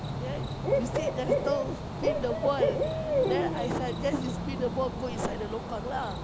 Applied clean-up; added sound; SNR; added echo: none; Cricket / Bird; -3 dB; none.